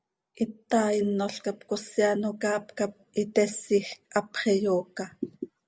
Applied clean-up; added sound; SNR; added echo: none; none; none; none.